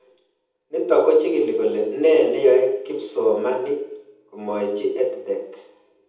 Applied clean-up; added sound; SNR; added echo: none; none; none; reverberation time 0.8 s.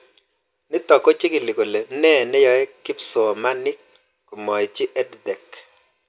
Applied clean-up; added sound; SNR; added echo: none; none; none; none.